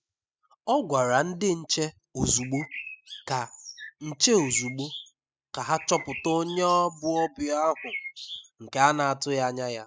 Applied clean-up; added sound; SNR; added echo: classical method spectral subtraction.